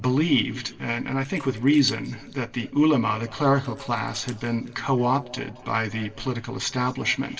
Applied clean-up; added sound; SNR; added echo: neural separator model SepFormer DNS4.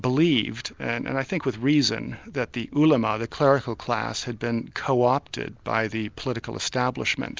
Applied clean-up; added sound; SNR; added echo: none; none; none; none.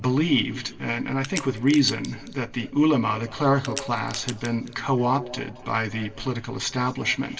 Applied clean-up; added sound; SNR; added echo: none; Crack; 14 dB; reverberation time 2.0 s.